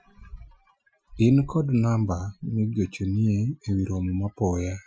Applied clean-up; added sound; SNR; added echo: classical method Wiener filter.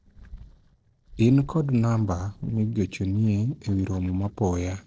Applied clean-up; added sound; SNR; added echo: neural separator model SepFormer DNS4.